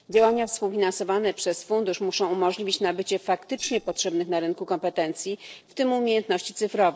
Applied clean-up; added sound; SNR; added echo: neural separator model SepFormer DNS4.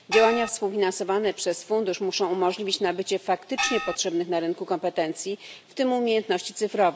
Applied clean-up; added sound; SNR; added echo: none; Gong; 3 dB; none.